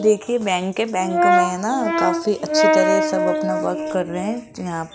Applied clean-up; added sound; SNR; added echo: none; Brass instrument; -1 dB; none.